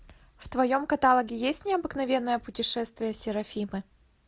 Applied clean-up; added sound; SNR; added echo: none; none; none; none.